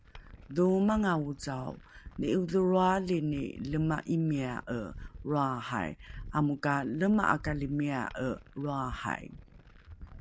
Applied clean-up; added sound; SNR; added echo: none; Glass; 17 dB; none.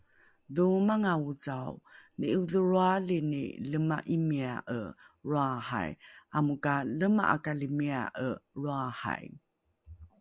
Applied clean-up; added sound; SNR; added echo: none; none; none; none.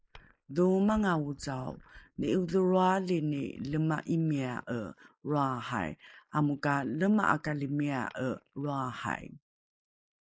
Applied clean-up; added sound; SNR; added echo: neural mask model Resemble Enhance denoiser.